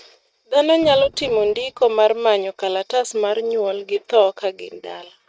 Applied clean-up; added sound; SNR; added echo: neural mask model RNNoise.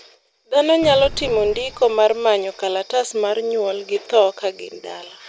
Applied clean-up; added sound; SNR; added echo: none; Explosion; 17 dB; none.